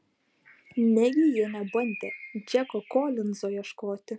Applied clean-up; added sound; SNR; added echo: none; Bird; 18 dB; none.